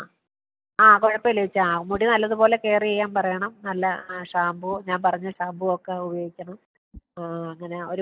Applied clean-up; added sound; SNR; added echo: neural mask model DeepFilterNet 3.